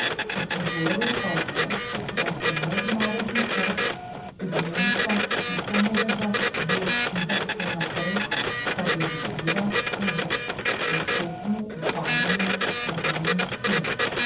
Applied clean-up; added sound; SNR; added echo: none; Printer; -4 dB; reverberation time 0.7 s.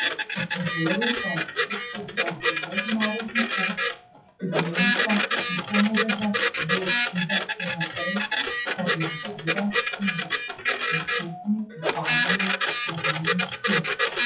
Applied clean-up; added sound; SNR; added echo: classical method WPE with log-MMSE.